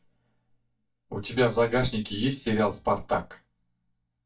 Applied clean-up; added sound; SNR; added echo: neural mask model DeepFilterNet 3.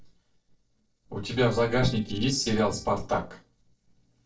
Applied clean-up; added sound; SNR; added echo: neural separator model SepFormer DNS4.